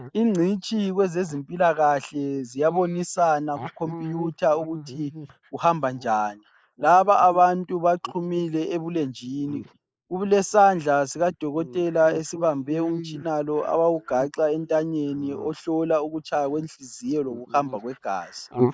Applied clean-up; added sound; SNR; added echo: neural mask model Resemble Enhance denoiser.